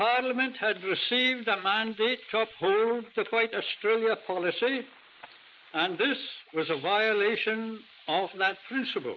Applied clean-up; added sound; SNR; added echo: neural mask model Resemble Enhance denoiser.